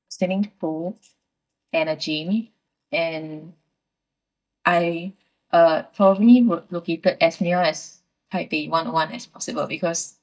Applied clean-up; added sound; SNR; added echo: neural mask model DeepFilterNet 3.